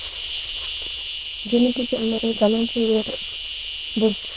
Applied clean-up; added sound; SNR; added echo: neural diffusion model UNIVERSE++.